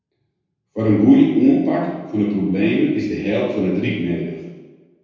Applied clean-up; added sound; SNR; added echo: none; none; none; reverberation time 1.2 s.